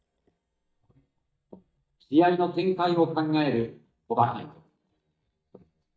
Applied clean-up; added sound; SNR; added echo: neural mask model DeepFilterNet 3.